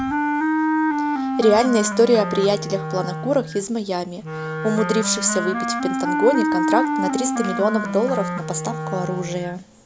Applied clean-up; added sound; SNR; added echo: none; Wind instrument, woodwind instrument; 2 dB; none.